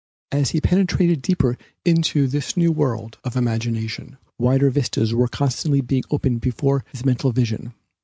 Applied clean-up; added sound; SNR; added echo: none; none; none; none.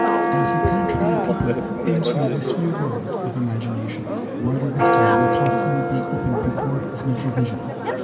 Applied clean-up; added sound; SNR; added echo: none; Church bell; -2 dB; reverberation time 2.2 s.